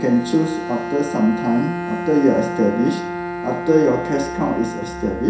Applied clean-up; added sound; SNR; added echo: none; Bowed string instrument; 7 dB; reverberation time 0.5 s.